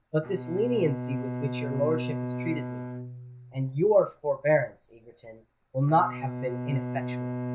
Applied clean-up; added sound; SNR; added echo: none; Bowed string instrument; 6 dB; none.